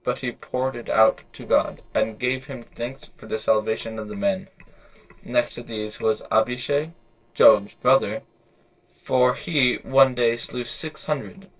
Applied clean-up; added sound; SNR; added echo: neural separator model SepFormer DNS4.